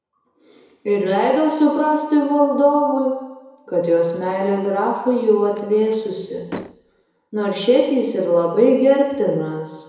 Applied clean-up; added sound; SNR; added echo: none; Slam; 19 dB; reverberation time 1.0 s.